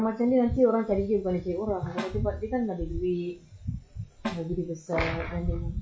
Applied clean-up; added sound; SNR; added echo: classical method log-MMSE.